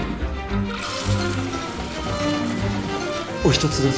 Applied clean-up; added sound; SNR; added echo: none; Toilet flush; 12 dB; none.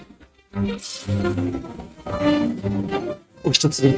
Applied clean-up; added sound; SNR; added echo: neural mask model RNNoise.